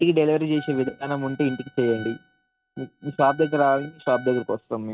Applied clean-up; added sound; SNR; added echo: neural mask model RNNoise.